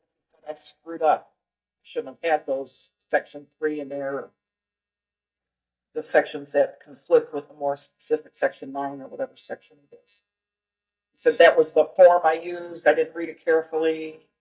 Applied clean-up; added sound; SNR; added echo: neural mask model DeepFilterNet 3.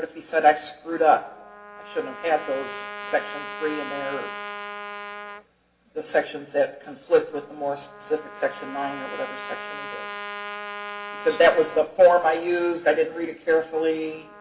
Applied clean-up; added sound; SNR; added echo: none; Trumpet; 13 dB; reverberation time 0.7 s.